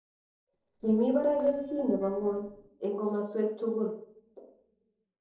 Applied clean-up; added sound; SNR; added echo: neural separator model SepFormer DNS4.